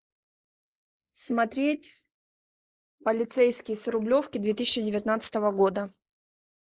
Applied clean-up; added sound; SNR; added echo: neural mask model Resemble Enhance denoiser.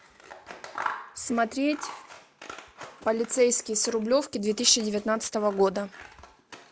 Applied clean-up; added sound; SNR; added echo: none; Scissors; 14 dB; none.